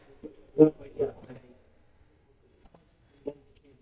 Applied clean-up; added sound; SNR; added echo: neural mask model DeepFilterNet 3.